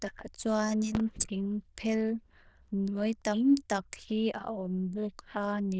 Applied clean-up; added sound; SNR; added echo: neural diffusion model UNIVERSE++.